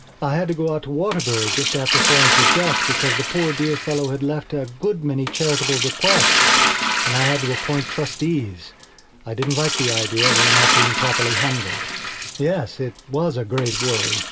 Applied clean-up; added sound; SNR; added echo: none; Liquid; -2 dB; none.